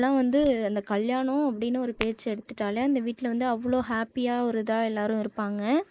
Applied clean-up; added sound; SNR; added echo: neural mask model Resemble Enhance denoiser.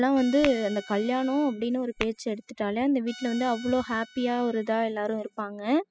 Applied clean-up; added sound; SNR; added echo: classical method spectral subtraction.